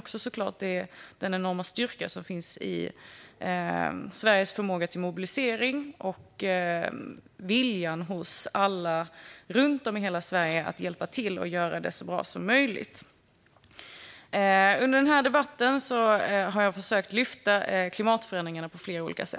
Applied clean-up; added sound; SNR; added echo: none; none; none; none.